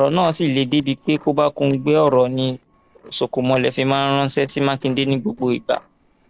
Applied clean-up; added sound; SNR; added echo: neural separator model SepFormer DNS4.